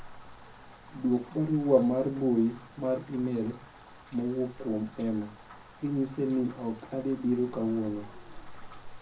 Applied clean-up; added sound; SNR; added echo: none; Rain; 17 dB; reverberation time 0.4 s.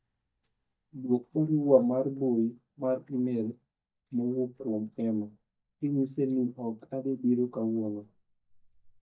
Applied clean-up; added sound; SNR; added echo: neural mask model DeepFilterNet 3.